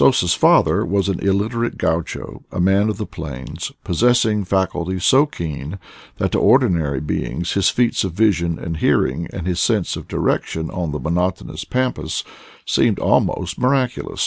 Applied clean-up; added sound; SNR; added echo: none; none; none; none.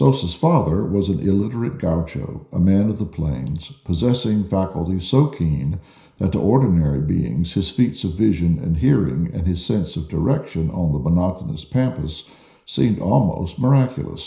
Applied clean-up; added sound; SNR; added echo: none; none; none; reverberation time 0.5 s.